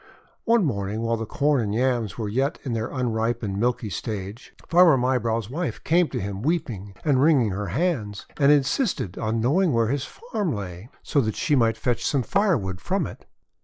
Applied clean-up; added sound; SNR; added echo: neural mask model Resemble Enhance denoiser.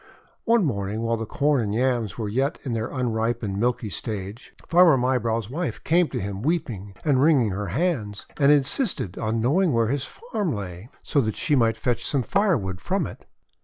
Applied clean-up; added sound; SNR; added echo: none; Tap; 7 dB; none.